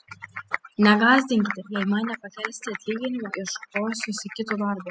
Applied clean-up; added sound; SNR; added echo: classical method spectral subtraction.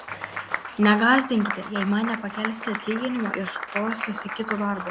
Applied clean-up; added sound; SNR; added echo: none; Applause; 7 dB; none.